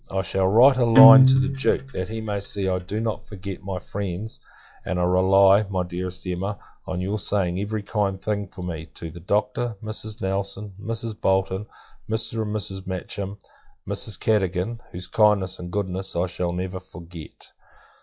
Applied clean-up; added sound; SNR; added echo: classical method log-MMSE.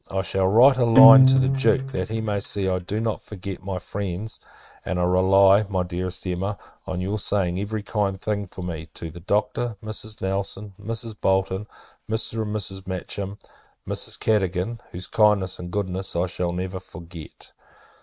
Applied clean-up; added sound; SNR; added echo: neural mask model RNNoise.